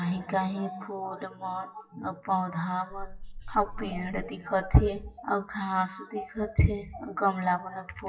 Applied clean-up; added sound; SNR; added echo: classical method WPE with log-MMSE.